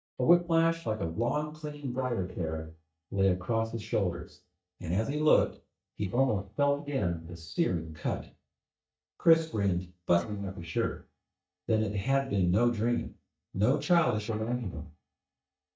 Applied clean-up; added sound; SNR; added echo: neural mask model DeepFilterNet 3.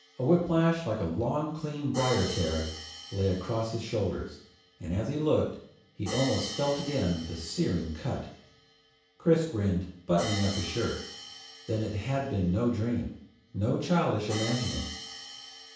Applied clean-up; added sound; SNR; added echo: none; Hi-hat; 13 dB; reverberation time 0.7 s.